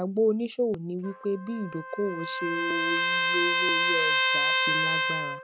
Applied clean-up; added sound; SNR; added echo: none; Trumpet; -3 dB; none.